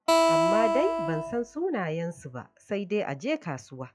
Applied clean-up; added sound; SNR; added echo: classical method log-MMSE.